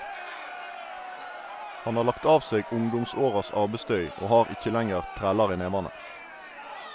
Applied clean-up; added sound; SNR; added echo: none; Crowd; 12 dB; none.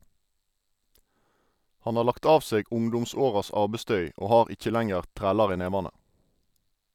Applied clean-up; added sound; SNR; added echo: none; none; none; none.